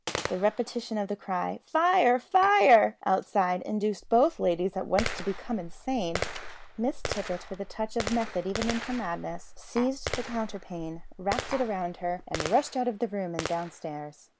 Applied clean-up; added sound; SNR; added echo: none; Tap + Gunshot, gunfire; 10 dB; none.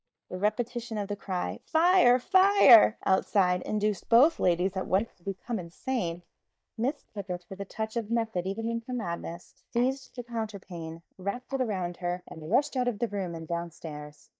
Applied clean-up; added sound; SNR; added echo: neural mask model DeepFilterNet 3.